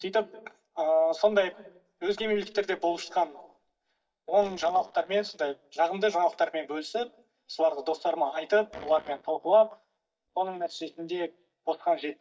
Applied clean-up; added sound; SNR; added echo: neural mask model DeepFilterNet 3.